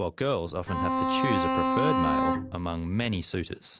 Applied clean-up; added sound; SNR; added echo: none; Bowed string instrument; -4 dB; none.